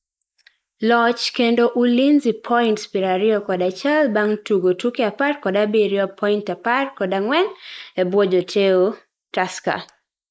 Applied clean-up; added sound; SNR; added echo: neural mask model Resemble Enhance denoiser.